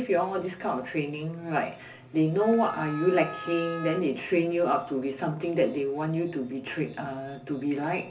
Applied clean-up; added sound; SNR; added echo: none; Wind instrument, woodwind instrument; 12 dB; reverberation time 0.4 s.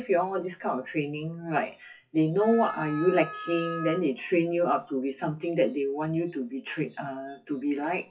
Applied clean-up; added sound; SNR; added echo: classical method WPE with log-MMSE.